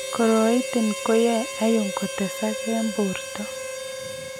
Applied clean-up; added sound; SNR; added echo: none; Harmonica; 7 dB; none.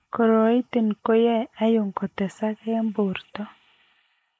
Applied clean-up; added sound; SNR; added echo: neural mask model Resemble Enhance denoiser.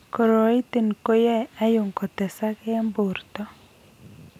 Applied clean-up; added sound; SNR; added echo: none; none; none; none.